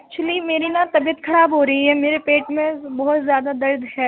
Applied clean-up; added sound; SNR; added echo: none; none; none; none.